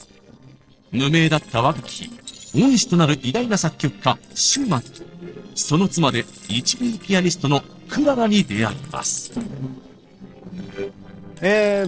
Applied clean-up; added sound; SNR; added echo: neural separator model SepFormer DNS4.